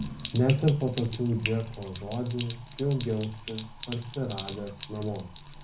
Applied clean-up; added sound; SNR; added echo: none; Sink (filling or washing); 11 dB; reverberation time 0.4 s.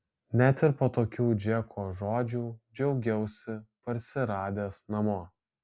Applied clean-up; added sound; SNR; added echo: none; none; none; none.